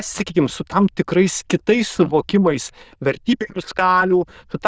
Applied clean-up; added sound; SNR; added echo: neural diffusion model UNIVERSE++.